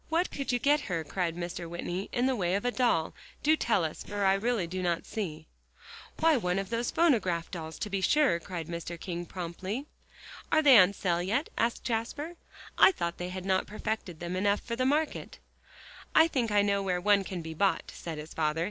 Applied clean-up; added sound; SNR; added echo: neural separator model SepFormer DNS4.